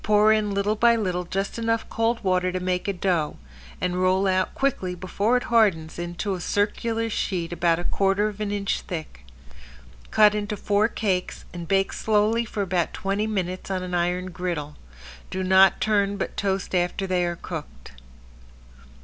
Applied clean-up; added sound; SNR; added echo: none; none; none; none.